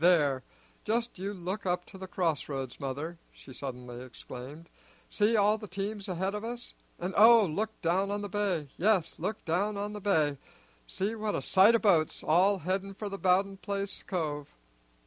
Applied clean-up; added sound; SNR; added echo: none; none; none; none.